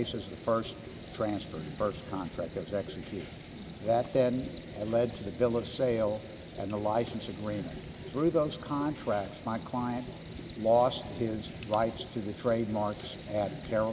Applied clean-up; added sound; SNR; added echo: none; Cricket; -4 dB; none.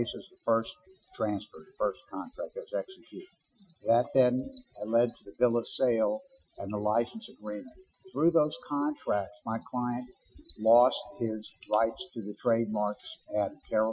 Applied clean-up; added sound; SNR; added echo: classical method Wiener filter.